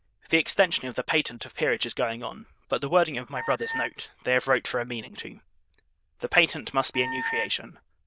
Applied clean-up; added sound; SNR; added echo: neural diffusion model UNIVERSE++.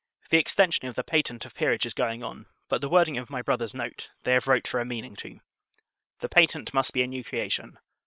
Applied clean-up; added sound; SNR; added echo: neural separator model SepFormer WHAM!.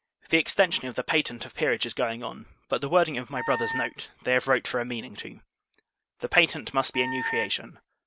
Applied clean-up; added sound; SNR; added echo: none; Wind instrument, woodwind instrument; 6 dB; none.